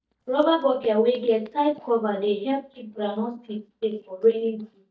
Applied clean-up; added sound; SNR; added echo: neural mask model DeepFilterNet 3.